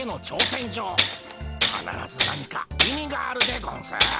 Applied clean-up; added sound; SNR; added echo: none; Tools; -3 dB; none.